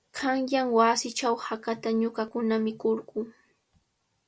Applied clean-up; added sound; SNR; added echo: none; none; none; none.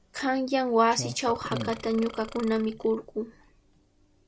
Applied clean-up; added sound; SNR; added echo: none; Clock + Burping, eructation; 13 dB; none.